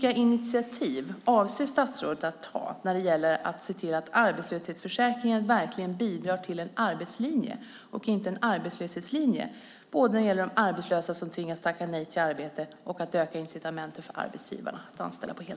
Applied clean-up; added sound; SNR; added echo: none; none; none; none.